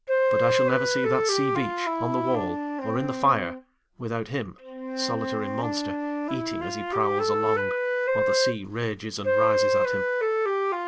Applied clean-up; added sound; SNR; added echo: none; Wind instrument, woodwind instrument; -4 dB; none.